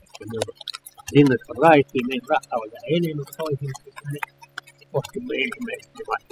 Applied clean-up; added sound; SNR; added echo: classical method spectral subtraction.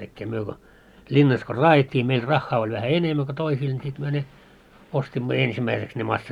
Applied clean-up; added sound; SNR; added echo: none; none; none; none.